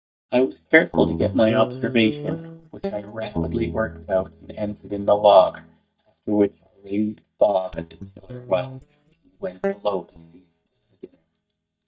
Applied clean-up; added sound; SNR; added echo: neural mask model DeepFilterNet 3.